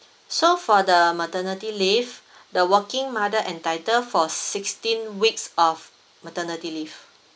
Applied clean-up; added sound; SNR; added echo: none; none; none; none.